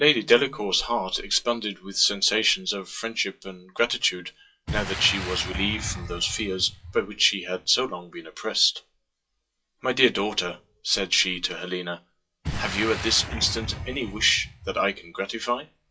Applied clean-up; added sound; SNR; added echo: classical method WPE with log-MMSE.